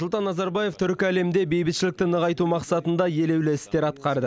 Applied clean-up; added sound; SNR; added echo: none; none; none; none.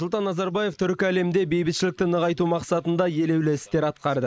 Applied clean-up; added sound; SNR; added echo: neural mask model Resemble Enhance denoiser.